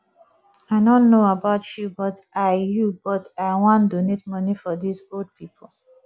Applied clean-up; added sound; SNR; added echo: none; none; none; none.